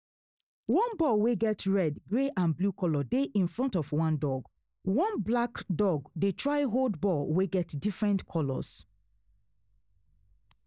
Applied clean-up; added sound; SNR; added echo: neural mask model DeepFilterNet 3.